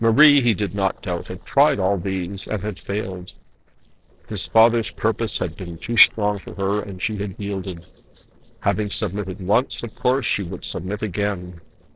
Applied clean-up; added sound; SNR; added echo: neural separator model SepFormer DNS4.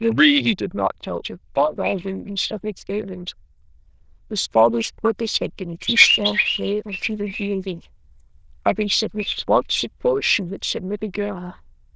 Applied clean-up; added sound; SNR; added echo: neural diffusion model UNIVERSE++.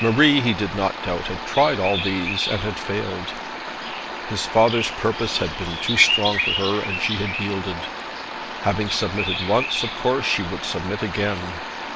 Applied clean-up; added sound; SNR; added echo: none; Bird vocalization, bird call, bird song; 4 dB; none.